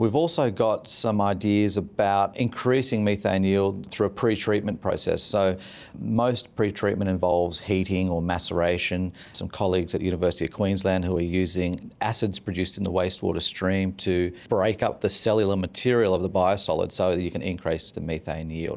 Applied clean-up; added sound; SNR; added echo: none; none; none; none.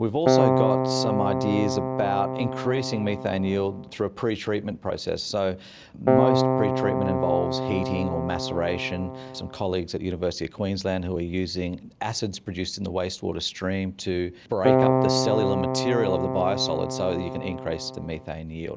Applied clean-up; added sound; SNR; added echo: none; Keyboard (musical); -2 dB; none.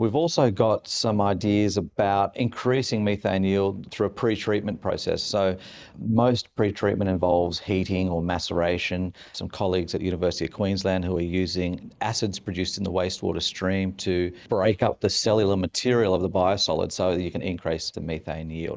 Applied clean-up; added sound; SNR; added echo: neural mask model Resemble Enhance denoiser.